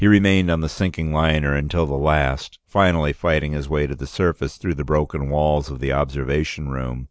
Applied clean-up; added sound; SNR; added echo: none; none; none; none.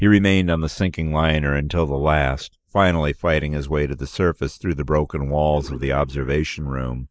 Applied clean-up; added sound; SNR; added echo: neural mask model Resemble Enhance denoiser.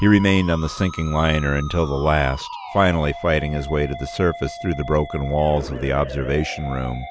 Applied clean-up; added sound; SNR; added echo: none; Musical instrument; 14 dB; none.